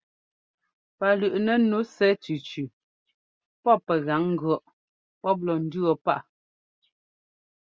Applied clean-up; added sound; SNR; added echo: none; none; none; none.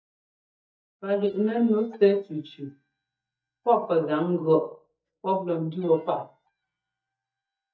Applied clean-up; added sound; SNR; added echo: neural mask model DeepFilterNet 3.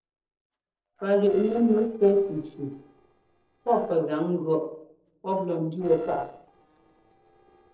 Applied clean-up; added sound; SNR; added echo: neural separator model SepFormer DNS4.